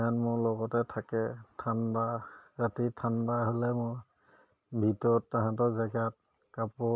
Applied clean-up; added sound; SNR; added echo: none; none; none; none.